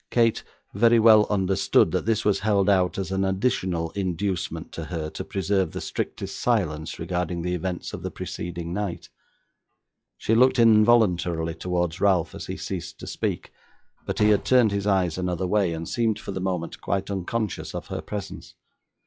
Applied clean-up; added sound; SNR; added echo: classical method log-MMSE.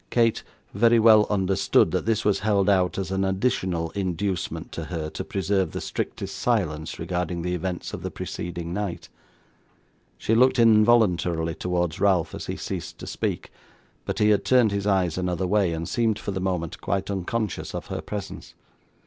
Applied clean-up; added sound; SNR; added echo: none; none; none; none.